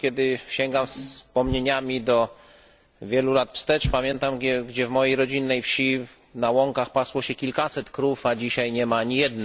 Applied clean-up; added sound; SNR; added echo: none; none; none; none.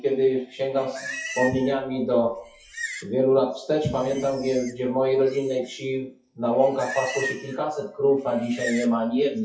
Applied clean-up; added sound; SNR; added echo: classical method WPE with log-MMSE.